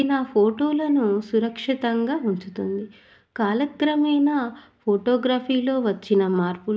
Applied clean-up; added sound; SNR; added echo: none; none; none; none.